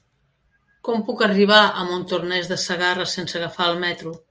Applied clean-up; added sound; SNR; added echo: none; none; none; none.